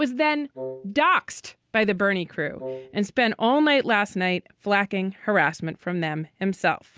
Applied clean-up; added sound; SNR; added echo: none; Wind instrument, woodwind instrument; 13 dB; none.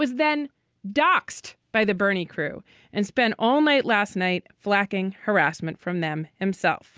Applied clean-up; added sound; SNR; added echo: none; none; none; none.